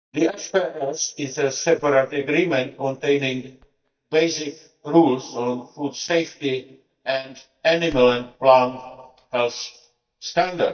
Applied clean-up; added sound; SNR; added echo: neural mask model DeepFilterNet 3.